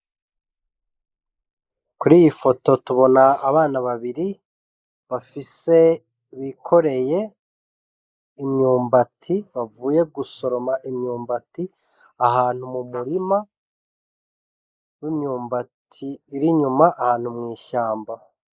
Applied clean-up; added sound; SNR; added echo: neural mask model Resemble Enhance denoiser.